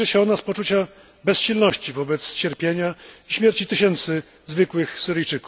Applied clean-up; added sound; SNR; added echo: none; none; none; none.